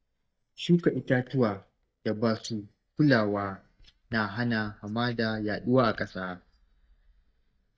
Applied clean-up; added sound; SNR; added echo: neural mask model DeepFilterNet 3.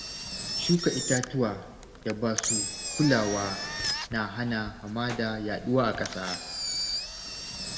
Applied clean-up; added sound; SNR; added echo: none; Engine; 4 dB; reverberation time 1.3 s.